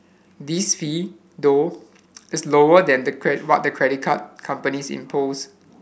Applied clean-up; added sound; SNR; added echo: none; none; none; none.